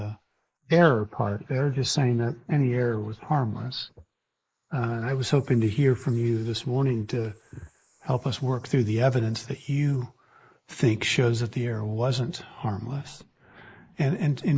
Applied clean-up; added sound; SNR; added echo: neural mask model Resemble Enhance denoiser.